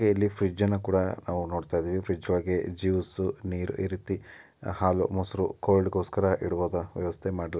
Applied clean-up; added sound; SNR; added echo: none; none; none; none.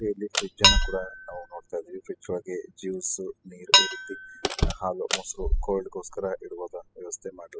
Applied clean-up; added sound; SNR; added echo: classical method spectral subtraction.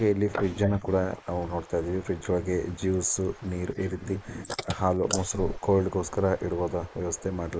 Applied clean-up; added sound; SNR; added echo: neural mask model Resemble Enhance denoiser.